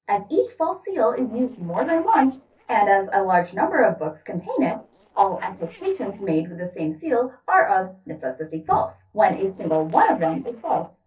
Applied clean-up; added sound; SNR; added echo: neural separator model SepFormer DNS4.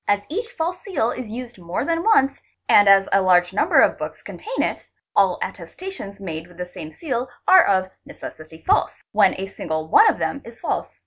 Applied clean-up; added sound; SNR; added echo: none; none; none; none.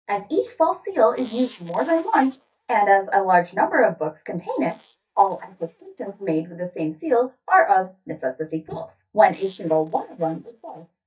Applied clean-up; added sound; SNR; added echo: neural mask model DeepFilterNet 3.